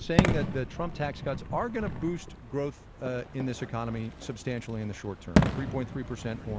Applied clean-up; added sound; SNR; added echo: none; Fireworks; -2 dB; none.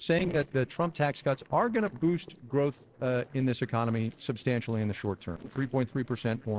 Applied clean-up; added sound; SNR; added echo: neural separator model SepFormer DNS4.